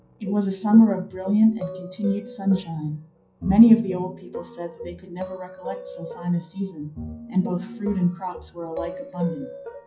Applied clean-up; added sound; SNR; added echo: classical method WPE with log-MMSE.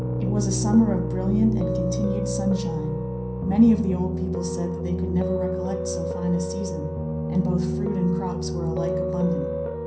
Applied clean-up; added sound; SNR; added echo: none; Piano; 1 dB; reverberation time 0.6 s.